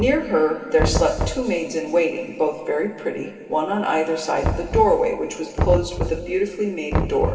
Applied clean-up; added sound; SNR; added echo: none; Knock; 6 dB; reverberation time 2.5 s.